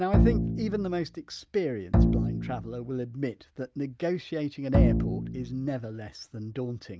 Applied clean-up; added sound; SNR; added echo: none; Bowed string instrument; -5 dB; none.